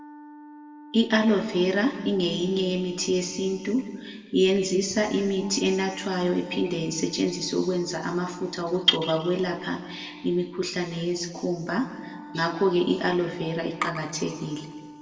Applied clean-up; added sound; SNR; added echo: none; Wind instrument, woodwind instrument; 19 dB; reverberation time 1.6 s.